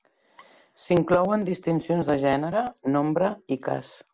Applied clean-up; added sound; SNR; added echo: none; none; none; none.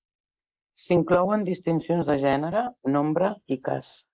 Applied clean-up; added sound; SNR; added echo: neural mask model Resemble Enhance denoiser.